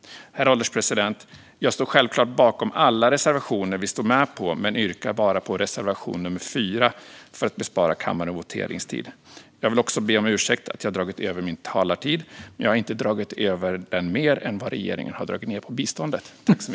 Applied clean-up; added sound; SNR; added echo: none; none; none; none.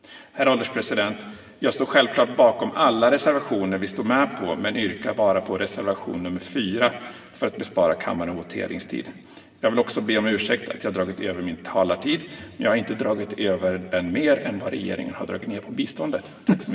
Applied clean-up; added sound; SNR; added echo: none; none; none; reverberation time 2.8 s.